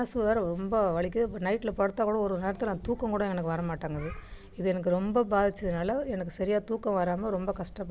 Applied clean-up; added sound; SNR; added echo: none; none; none; none.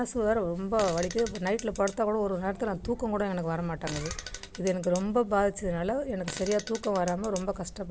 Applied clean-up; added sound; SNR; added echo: none; Fart; 15 dB; none.